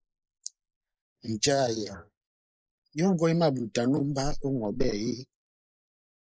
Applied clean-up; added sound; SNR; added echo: neural mask model Resemble Enhance denoiser.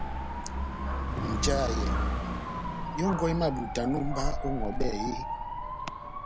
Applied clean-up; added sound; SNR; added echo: none; Motorcycle / Dog; -2 dB; none.